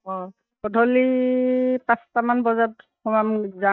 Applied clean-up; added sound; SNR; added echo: neural mask model DeepFilterNet 3.